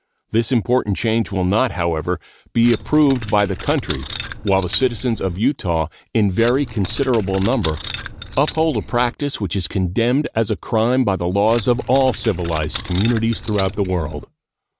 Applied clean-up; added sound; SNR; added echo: none; Keys jangling; 12 dB; none.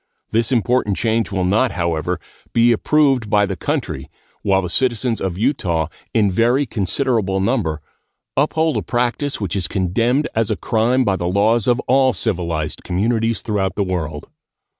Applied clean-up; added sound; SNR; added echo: none; none; none; none.